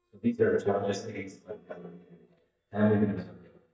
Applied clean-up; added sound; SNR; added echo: neural mask model DeepFilterNet 3.